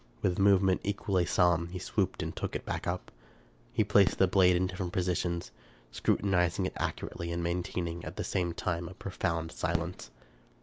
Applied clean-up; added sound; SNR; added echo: none; Fireworks; 17 dB; none.